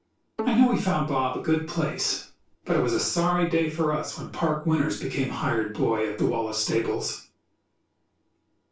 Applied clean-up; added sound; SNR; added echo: none; Bowed string instrument; 14 dB; reverberation time 0.3 s.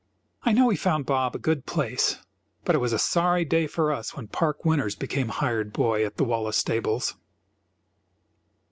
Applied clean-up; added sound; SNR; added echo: none; none; none; none.